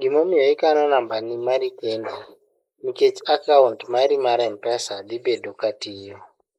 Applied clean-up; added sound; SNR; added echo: neural mask model Resemble Enhance denoiser.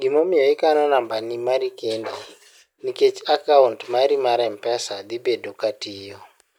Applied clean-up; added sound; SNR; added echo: none; none; none; none.